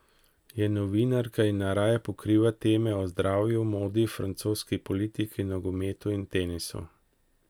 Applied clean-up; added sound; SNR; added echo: none; none; none; none.